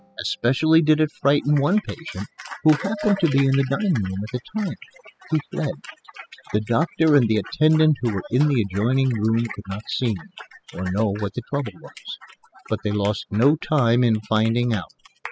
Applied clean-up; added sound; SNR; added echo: classical method spectral subtraction.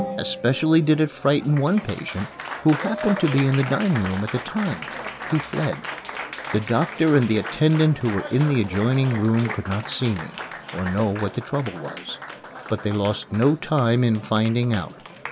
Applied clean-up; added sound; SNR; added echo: none; Applause; 12 dB; none.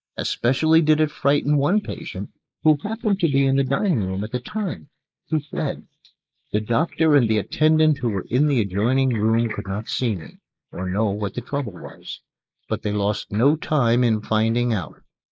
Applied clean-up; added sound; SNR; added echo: neural mask model Resemble Enhance denoiser.